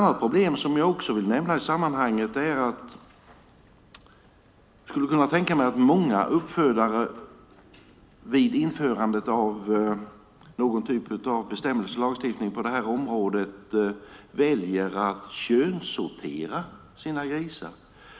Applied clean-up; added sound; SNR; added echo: none; none; none; none.